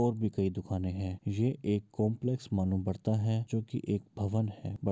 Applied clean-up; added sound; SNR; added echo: none; none; none; none.